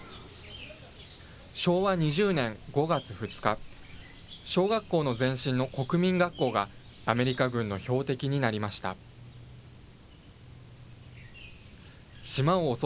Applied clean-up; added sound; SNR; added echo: none; Chirp, tweet; 17 dB; none.